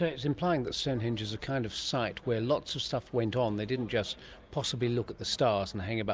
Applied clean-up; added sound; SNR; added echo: none; none; none; none.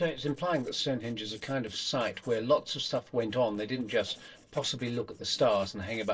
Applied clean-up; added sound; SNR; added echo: neural separator model SepFormer DNS4.